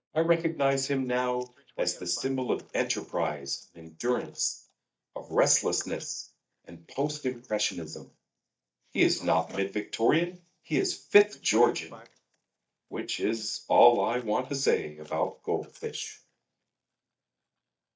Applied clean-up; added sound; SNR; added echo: neural mask model DeepFilterNet 3.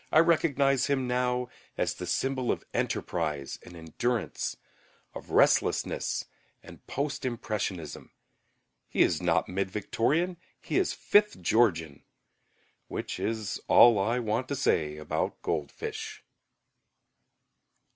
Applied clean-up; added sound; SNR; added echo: none; none; none; none.